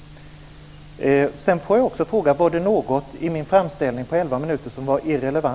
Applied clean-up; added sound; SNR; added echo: none; none; none; none.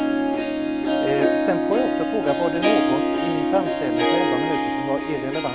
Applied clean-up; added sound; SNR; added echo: none; Harp; -5 dB; none.